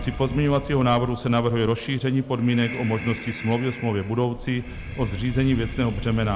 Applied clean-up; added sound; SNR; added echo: none; Breathing; 12 dB; none.